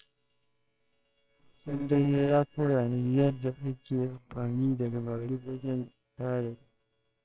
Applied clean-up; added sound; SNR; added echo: neural separator model SepFormer WHAMR!.